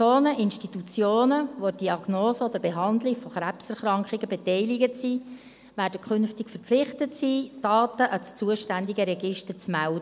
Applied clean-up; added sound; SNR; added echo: none; none; none; none.